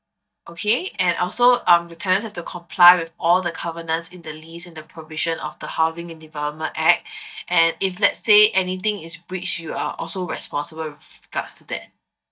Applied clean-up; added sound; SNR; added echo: neural mask model DeepFilterNet 3.